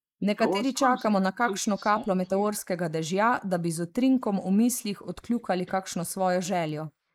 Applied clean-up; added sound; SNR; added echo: neural mask model Resemble Enhance denoiser.